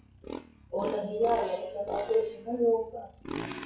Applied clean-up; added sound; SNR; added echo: classical method WPE with log-MMSE.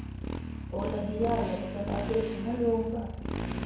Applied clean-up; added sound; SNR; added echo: none; Motorcycle; 3 dB; reverberation time 0.9 s.